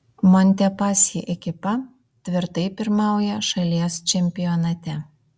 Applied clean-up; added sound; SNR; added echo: none; none; none; none.